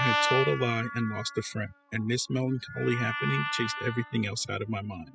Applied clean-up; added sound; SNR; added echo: classical method spectral subtraction.